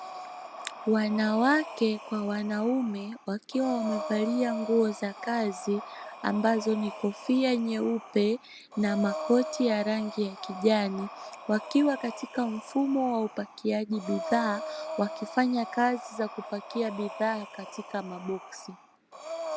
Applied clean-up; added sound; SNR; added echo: none; Breathing; 11 dB; none.